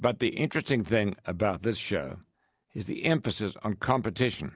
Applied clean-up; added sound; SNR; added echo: none; none; none; none.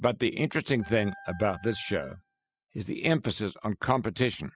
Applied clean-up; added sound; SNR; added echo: classical method spectral subtraction.